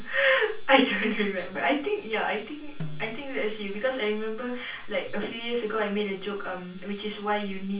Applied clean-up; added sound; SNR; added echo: none; Snare drum; 17 dB; reverberation time 0.3 s.